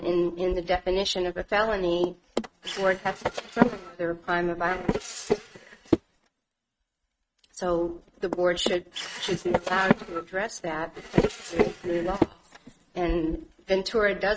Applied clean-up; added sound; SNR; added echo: neural mask model RNNoise.